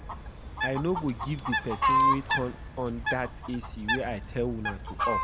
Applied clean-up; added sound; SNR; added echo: none; Chicken, rooster + Bird; -3 dB; none.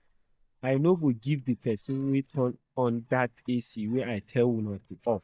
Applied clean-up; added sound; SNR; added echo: neural mask model DeepFilterNet 3.